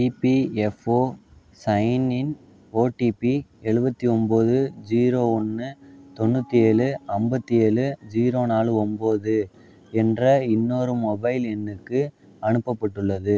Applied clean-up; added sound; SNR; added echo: none; none; none; none.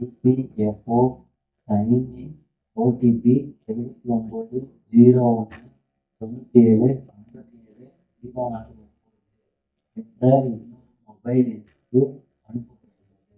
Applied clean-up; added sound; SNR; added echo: neural mask model DeepFilterNet 3.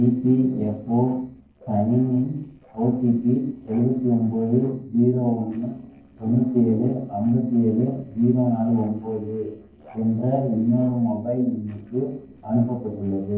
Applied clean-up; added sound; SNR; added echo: neural separator model SepFormer DNS4.